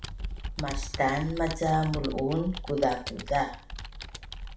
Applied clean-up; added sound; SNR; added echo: none; Computer keyboard; 7 dB; reverberation time 0.4 s.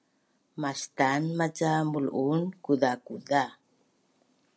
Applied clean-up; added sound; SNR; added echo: none; none; none; none.